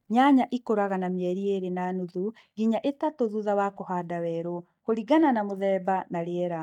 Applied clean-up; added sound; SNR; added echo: neural mask model DeepFilterNet 3.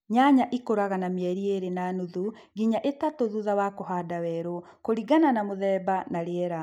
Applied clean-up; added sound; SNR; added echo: none; none; none; none.